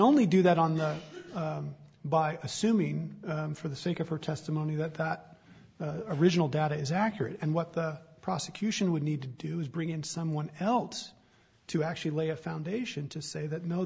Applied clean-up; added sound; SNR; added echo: none; none; none; none.